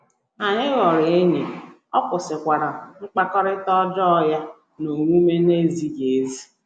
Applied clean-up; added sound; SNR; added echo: none; none; none; none.